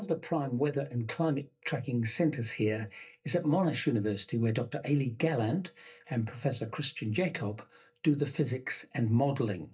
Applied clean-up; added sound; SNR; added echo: neural mask model DeepFilterNet 3.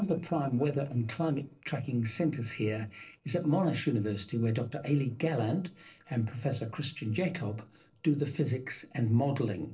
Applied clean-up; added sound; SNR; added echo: neural separator model SepFormer DNS4.